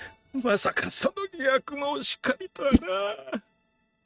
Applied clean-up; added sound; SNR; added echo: neural mask model RNNoise.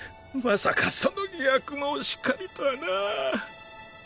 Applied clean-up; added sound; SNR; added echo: none; none; none; none.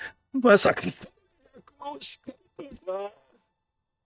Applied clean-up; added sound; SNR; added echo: neural mask model DeepFilterNet 3.